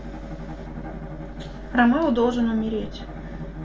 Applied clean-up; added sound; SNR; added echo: none; Bowed string instrument; 12 dB; reverberation time 0.2 s.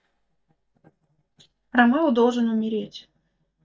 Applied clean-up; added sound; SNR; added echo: neural mask model DeepFilterNet 3.